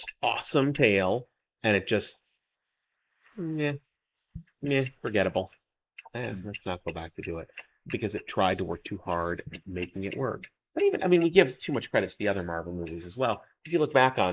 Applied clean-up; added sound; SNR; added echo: neural mask model Resemble Enhance denoiser.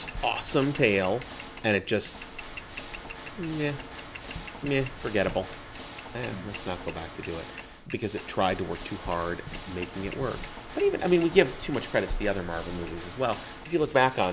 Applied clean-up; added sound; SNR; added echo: none; Water / Mechanisms + Mechanisms / Bicycle; 11 dB; none.